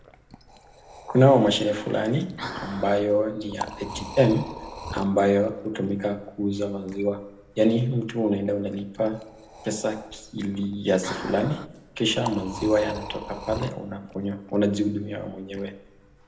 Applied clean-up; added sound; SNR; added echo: none; Liquid; 15 dB; reverberation time 0.7 s.